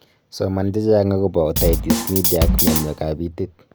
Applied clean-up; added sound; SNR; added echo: none; Drum kit; -1 dB; none.